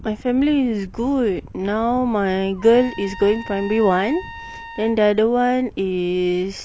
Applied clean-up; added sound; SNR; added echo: none; Trumpet; 17 dB; none.